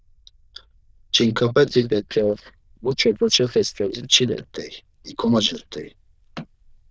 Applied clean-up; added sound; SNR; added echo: neural diffusion model UNIVERSE++.